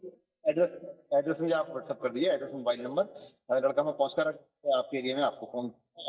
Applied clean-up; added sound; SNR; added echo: neural mask model DeepFilterNet 3.